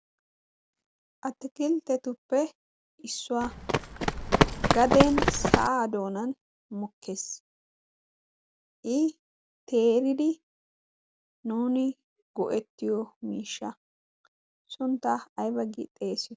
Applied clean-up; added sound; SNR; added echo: none; Run; -5 dB; none.